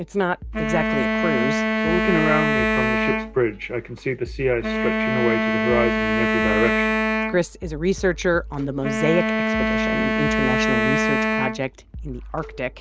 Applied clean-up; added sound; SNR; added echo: none; Wind instrument, woodwind instrument; -2 dB; none.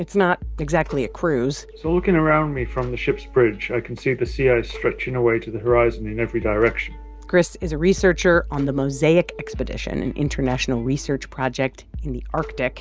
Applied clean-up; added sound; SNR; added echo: none; none; none; none.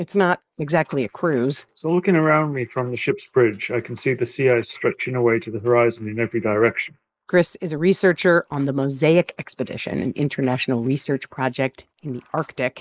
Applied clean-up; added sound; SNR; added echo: neural mask model Resemble Enhance denoiser.